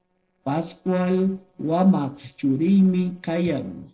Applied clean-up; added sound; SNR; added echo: neural separator model SepFormer DNS4.